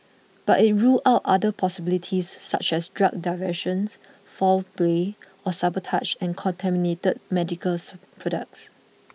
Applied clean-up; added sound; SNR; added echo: none; none; none; none.